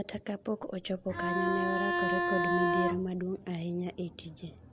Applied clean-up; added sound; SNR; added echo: none; Bowed string instrument; -4 dB; none.